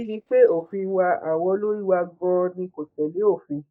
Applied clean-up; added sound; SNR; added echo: neural mask model DeepFilterNet 3.